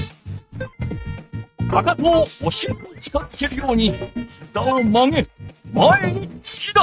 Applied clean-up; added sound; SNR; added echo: neural mask model RNNoise.